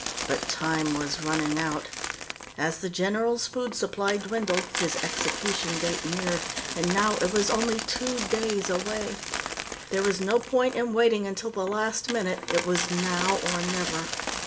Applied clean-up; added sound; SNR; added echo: none; Coin (dropping); 5 dB; reverberation time 0.4 s.